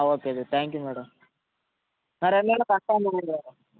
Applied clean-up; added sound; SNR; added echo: none; none; none; none.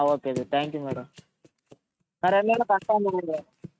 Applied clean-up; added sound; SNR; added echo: neural mask model RNNoise.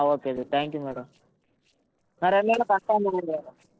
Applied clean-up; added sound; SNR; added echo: neural separator model SepFormer DNS4.